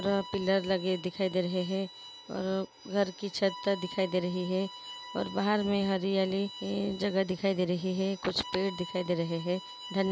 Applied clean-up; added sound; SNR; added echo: none; Bowed string instrument; 15 dB; none.